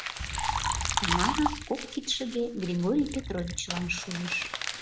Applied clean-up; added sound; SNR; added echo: none; Crumpling, crinkling + Liquid; 1 dB; none.